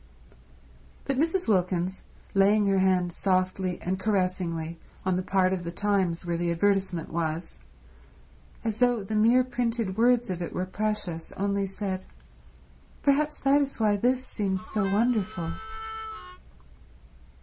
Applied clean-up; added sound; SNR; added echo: none; Harmonica; 12 dB; none.